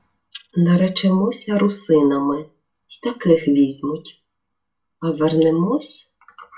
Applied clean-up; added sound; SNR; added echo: none; none; none; reverberation time 0.2 s.